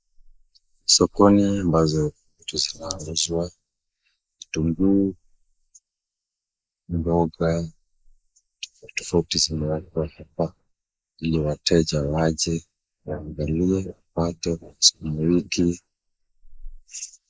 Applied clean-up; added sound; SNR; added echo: neural mask model Resemble Enhance denoiser.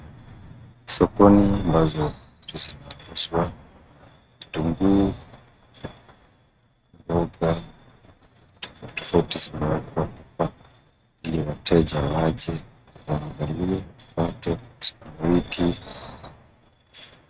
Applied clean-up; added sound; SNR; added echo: neural mask model RNNoise.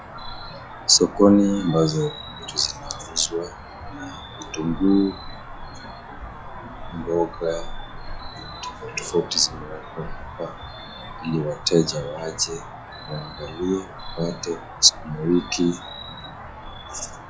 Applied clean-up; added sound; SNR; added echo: classical method log-MMSE.